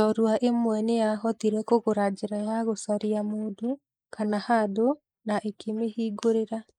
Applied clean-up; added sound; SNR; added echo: neural mask model Resemble Enhance denoiser.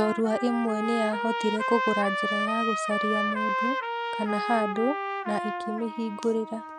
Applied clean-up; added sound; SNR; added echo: none; Trumpet; 2 dB; none.